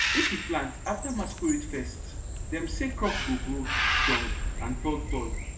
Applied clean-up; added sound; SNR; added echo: none; Bird; -2 dB; reverberation time 0.4 s.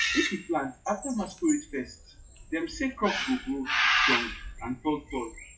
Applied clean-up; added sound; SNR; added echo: classical method WPE with log-MMSE.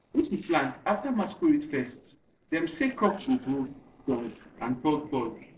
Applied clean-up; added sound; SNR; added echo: neural separator model SepFormer DNS4.